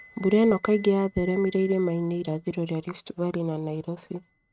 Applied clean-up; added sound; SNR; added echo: neural mask model RNNoise.